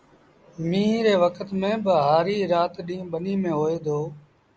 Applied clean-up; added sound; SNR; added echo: none; none; none; none.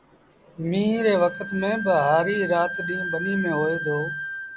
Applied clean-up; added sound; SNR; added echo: none; Wind instrument, woodwind instrument; 8 dB; none.